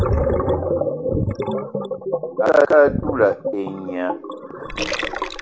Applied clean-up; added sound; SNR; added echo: none; Gurgling; 1 dB; none.